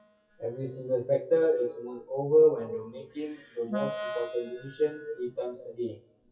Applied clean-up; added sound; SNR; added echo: classical method WPE with log-MMSE.